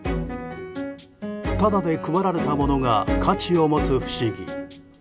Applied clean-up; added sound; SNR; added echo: none; none; none; none.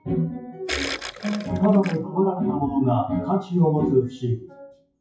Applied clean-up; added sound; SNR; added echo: classical method WPE with log-MMSE.